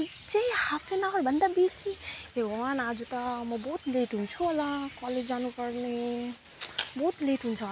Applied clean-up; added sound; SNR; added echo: none; none; none; none.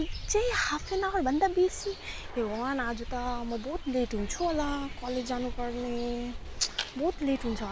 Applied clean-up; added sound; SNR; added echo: none; Fixed-wing aircraft, airplane; 8 dB; none.